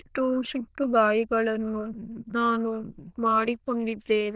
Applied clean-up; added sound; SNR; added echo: neural diffusion model UNIVERSE++.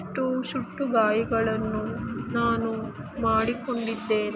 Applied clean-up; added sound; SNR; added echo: none; Glass / Engine / Car + Bass guitar; 18 dB; none.